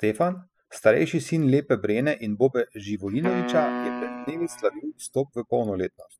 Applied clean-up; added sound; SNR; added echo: classical method spectral subtraction.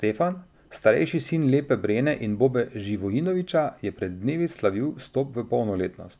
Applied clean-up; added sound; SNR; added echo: none; none; none; none.